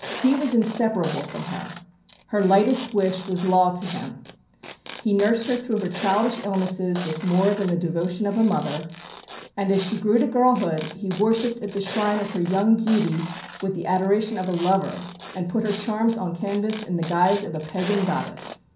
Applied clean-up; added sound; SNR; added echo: none; Tearing; 15 dB; reverberation time 0.6 s.